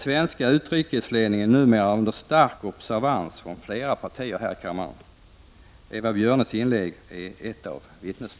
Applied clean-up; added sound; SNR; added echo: none; none; none; none.